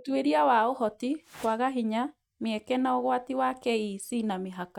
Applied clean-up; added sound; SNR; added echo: neural mask model RNNoise.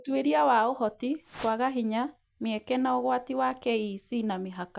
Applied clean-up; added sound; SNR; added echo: none; Whoosh, swoosh, swish; 15 dB; none.